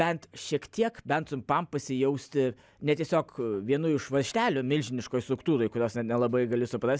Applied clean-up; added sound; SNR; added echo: none; none; none; none.